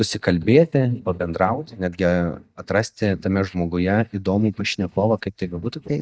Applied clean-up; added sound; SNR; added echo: neural mask model DeepFilterNet 3.